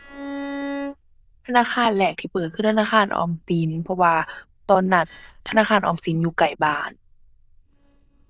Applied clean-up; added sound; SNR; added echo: neural diffusion model UNIVERSE++.